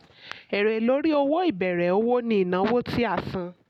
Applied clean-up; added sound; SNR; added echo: none; none; none; none.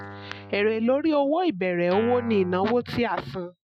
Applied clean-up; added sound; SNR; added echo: classical method Wiener filter.